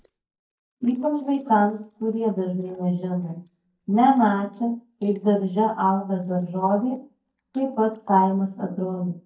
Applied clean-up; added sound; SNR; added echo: neural mask model DeepFilterNet 3.